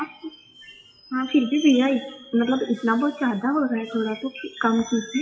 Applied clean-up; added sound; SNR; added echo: classical method WPE with log-MMSE.